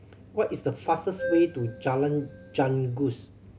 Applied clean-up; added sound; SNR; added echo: none; Keyboard (musical); 11 dB; none.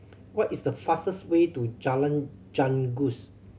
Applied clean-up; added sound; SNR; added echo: none; none; none; none.